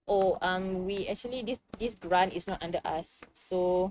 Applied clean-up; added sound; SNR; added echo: neural mask model RNNoise.